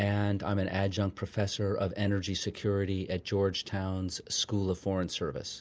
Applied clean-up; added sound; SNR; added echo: none; none; none; none.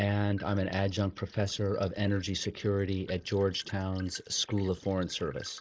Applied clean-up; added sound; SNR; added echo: neural mask model Resemble Enhance denoiser.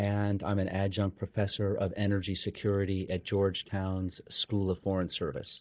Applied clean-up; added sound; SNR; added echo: neural mask model DeepFilterNet 3.